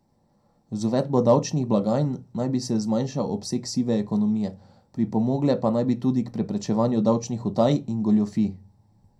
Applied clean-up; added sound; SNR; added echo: none; none; none; reverberation time 0.2 s.